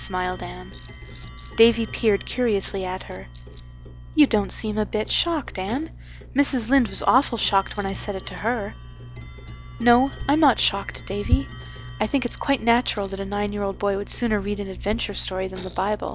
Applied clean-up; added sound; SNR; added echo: none; Clock; 18 dB; none.